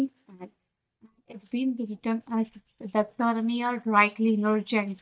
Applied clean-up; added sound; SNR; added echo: neural mask model DeepFilterNet 3.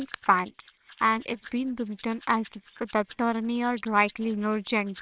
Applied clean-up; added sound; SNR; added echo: neural separator model SepFormer WHAMR!.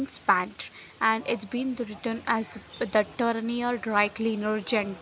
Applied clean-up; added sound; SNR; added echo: none; none; none; none.